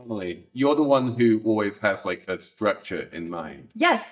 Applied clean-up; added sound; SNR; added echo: neural mask model DeepFilterNet 3.